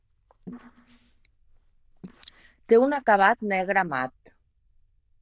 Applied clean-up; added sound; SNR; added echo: neural diffusion model UNIVERSE++.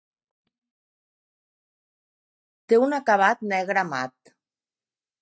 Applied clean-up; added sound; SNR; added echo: neural mask model DeepFilterNet 3.